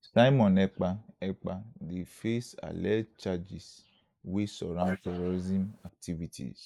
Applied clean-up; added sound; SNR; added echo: neural mask model Resemble Enhance denoiser.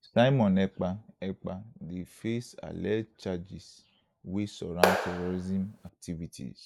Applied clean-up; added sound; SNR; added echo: none; Clapping; -2 dB; none.